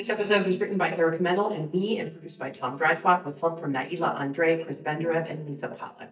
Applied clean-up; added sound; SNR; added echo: neural mask model DeepFilterNet 3.